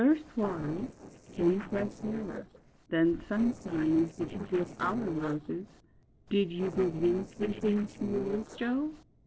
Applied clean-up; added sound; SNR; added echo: neural separator model SepFormer DNS4.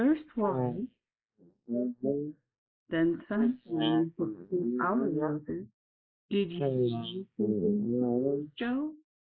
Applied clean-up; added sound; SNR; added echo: neural mask model Resemble Enhance denoiser.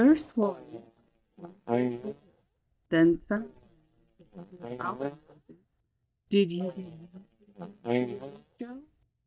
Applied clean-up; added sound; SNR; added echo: neural mask model DeepFilterNet 3.